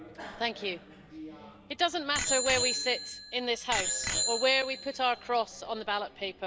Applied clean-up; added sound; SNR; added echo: none; Bicycle bell; 4 dB; none.